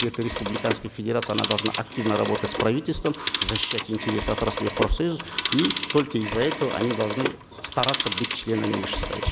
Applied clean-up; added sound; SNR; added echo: none; Telephone; 2 dB; none.